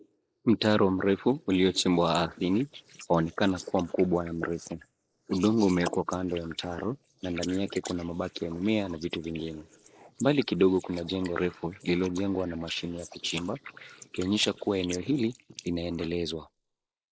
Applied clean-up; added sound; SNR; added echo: neural mask model Resemble Enhance denoiser.